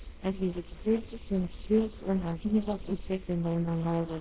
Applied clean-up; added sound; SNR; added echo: neural separator model SepFormer WHAMR!.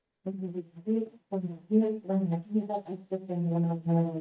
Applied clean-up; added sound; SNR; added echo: neural mask model DeepFilterNet 3.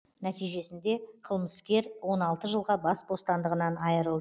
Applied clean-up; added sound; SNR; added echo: none; none; none; none.